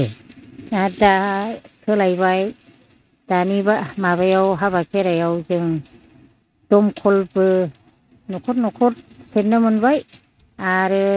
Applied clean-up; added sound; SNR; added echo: neural mask model RNNoise.